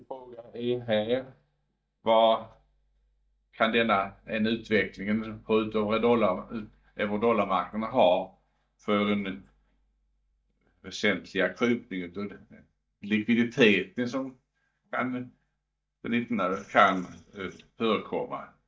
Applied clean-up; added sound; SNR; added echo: neural mask model DeepFilterNet 3.